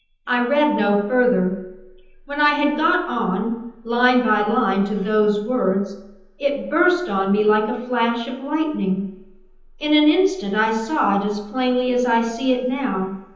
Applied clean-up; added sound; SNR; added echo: none; none; none; reverberation time 0.9 s.